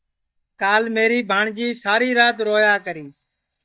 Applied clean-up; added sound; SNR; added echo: neural mask model DeepFilterNet 3.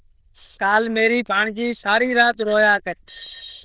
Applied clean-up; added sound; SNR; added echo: neural diffusion model UNIVERSE++.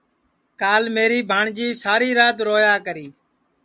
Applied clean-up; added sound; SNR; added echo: none; none; none; none.